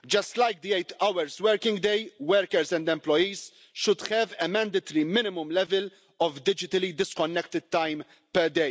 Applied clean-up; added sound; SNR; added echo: none; none; none; none.